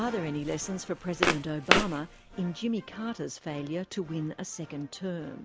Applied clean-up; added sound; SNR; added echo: none; Walk, footsteps; -2 dB; none.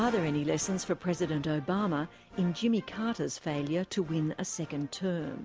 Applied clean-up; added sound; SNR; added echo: none; none; none; none.